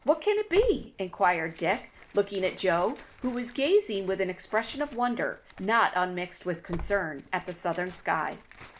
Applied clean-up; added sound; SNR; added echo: none; Tearing; 17 dB; none.